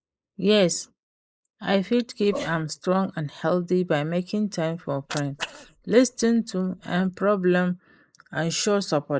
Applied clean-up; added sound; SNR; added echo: neural mask model Resemble Enhance denoiser.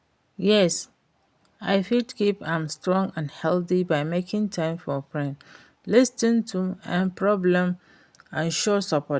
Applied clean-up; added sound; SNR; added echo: none; none; none; none.